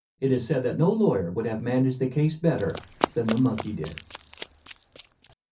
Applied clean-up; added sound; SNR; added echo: none; Run; 9 dB; reverberation time 0.3 s.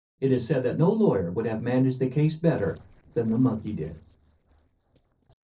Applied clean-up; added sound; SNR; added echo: neural separator model SepFormer DNS4.